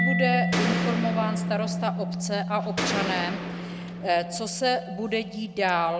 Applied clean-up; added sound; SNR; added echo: none; Mallet percussion + Gunshot, gunfire; 1 dB; none.